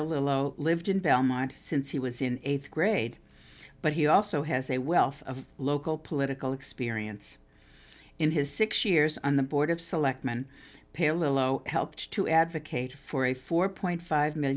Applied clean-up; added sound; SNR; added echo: none; none; none; none.